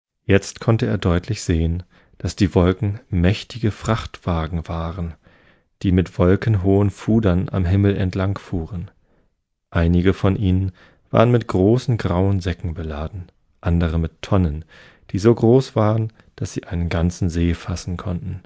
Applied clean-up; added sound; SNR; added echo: none; none; none; none.